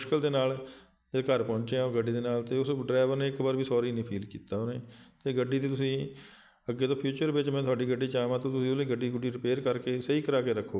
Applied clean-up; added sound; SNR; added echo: none; none; none; none.